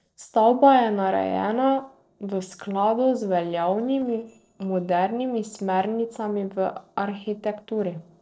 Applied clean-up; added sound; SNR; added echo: neural separator model SepFormer DNS4.